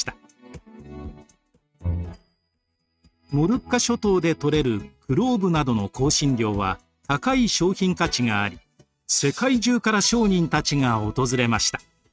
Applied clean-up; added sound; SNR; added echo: neural mask model RNNoise.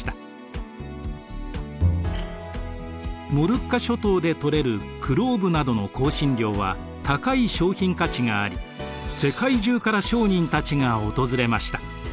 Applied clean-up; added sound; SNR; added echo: none; Bowed string instrument; 7 dB; none.